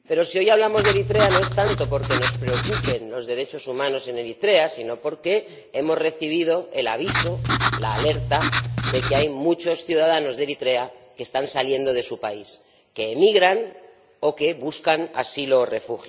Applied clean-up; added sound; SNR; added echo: none; Writing; 1 dB; none.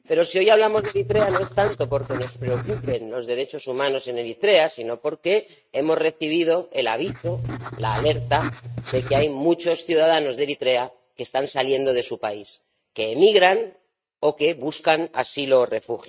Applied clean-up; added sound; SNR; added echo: neural mask model RNNoise.